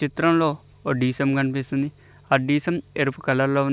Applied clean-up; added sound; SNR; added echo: none; none; none; none.